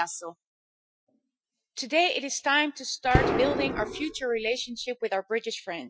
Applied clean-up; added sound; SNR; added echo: classical method Wiener filter.